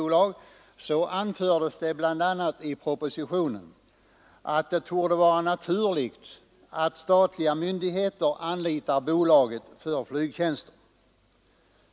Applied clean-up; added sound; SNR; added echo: none; none; none; none.